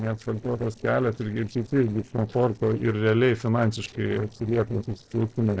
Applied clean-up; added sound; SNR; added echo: neural separator model SepFormer DNS4.